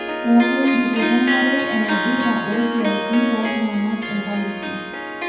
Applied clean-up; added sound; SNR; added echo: none; Harp; 3 dB; reverberation time 0.9 s.